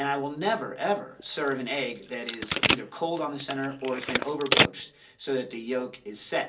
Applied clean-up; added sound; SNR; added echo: none; Telephone; -1 dB; reverberation time 0.3 s.